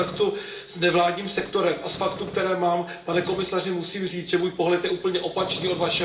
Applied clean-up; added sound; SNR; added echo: none; Tools; 16 dB; reverberation time 0.8 s.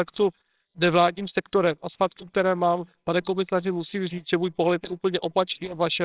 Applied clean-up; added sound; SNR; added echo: neural separator model SepFormer WHAMR!.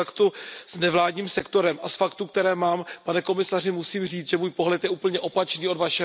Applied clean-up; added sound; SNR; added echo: none; none; none; none.